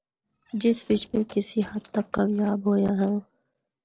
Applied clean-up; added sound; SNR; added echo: neural separator model SepFormer DNS4.